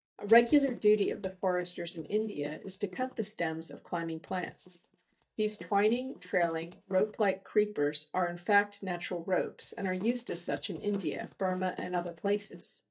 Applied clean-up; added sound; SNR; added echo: neural mask model DeepFilterNet 3.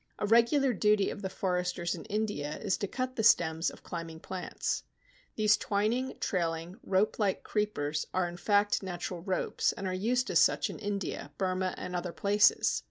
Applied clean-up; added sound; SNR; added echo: none; none; none; none.